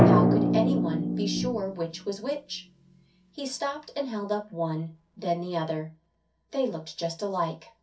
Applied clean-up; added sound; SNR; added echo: none; Drum; -3 dB; reverberation time 0.3 s.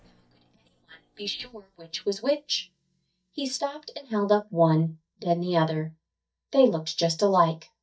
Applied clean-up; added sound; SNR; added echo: neural mask model DeepFilterNet 3.